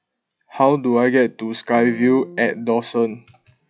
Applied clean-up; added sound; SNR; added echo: classical method log-MMSE.